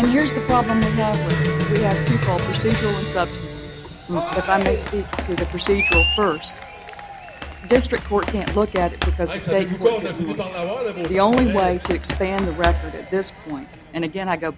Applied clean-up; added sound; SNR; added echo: none; Cheering + Run; 1 dB; none.